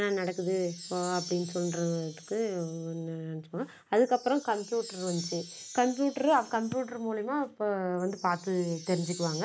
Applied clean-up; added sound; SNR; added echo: none; Wind chime; 16 dB; none.